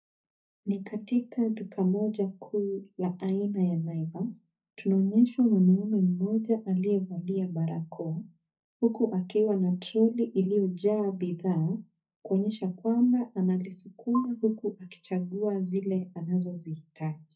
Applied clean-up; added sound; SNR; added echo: neural mask model DeepFilterNet 3.